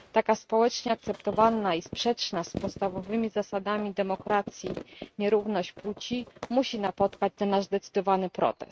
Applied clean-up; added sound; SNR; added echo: neural mask model RNNoise.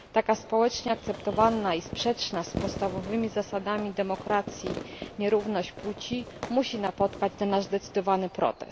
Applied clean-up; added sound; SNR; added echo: none; Fireworks; 12 dB; none.